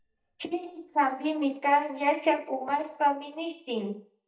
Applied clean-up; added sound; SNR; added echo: neural mask model DeepFilterNet 3.